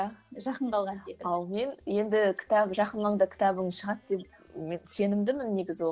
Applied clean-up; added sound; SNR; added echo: none; none; none; none.